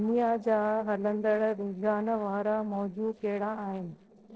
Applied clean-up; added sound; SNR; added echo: neural separator model SepFormer DNS4.